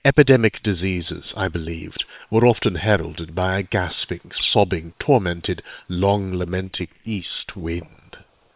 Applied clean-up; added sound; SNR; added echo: neural separator model SepFormer WHAM!.